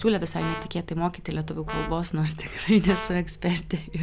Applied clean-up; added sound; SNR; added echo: none; Brass instrument; 13 dB; none.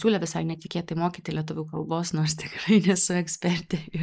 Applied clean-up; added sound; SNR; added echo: neural mask model Resemble Enhance denoiser.